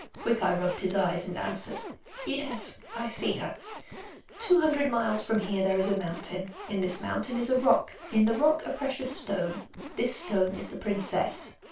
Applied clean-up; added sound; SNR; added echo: none; Zipper (clothing); 14 dB; reverberation time 0.2 s.